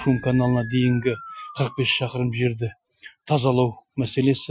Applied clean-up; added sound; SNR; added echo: classical method Wiener filter.